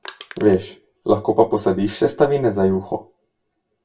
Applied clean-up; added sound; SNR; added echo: none; Crushing; 18 dB; reverberation time 0.2 s.